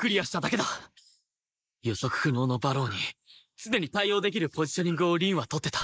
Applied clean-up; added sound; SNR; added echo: neural mask model Resemble Enhance denoiser.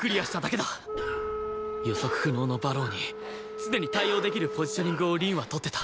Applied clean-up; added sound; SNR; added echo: none; Cough + Wind instrument, woodwind instrument; 5 dB; none.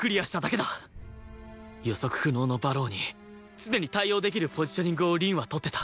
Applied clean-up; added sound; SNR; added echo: none; none; none; none.